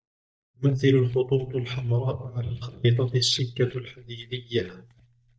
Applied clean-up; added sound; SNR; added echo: neural mask model DeepFilterNet 3.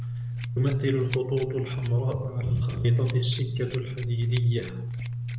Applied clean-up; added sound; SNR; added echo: none; Scissors; 4 dB; none.